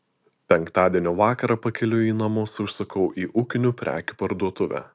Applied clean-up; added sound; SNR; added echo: none; none; none; none.